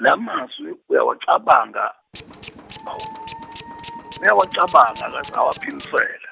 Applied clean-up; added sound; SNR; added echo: none; Dog + Tools; 16 dB; none.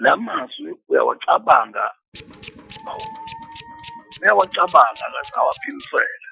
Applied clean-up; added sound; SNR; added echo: classical method Wiener filter.